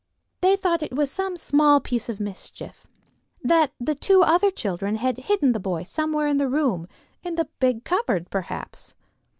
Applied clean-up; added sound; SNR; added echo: none; none; none; none.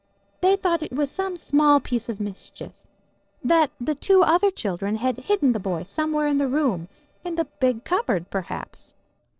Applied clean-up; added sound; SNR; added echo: neural separator model SepFormer DNS4.